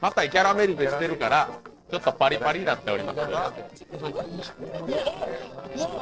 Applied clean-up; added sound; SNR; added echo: neural separator model SepFormer DNS4.